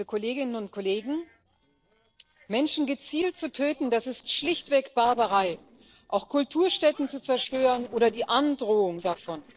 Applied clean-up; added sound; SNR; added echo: neural separator model SepFormer DNS4.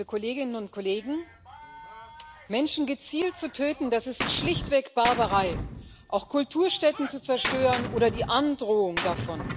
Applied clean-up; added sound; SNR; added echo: none; Gunshot, gunfire; 9 dB; none.